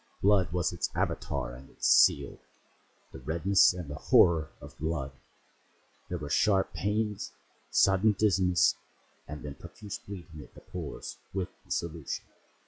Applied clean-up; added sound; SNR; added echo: classical method log-MMSE.